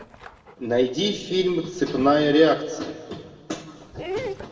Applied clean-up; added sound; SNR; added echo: none; Dog; 15 dB; reverberation time 1.5 s.